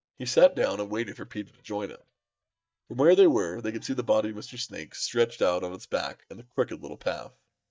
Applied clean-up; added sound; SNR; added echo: neural mask model DeepFilterNet 3.